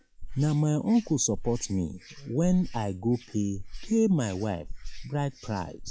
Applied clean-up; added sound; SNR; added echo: classical method log-MMSE.